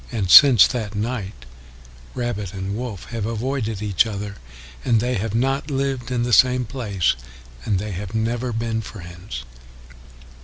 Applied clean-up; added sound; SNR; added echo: none; none; none; none.